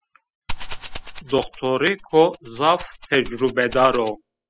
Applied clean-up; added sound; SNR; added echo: classical method spectral subtraction.